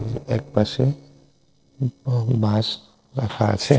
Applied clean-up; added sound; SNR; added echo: neural separator model SepFormer DNS4.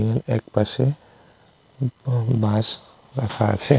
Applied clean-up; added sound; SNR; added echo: none; none; none; none.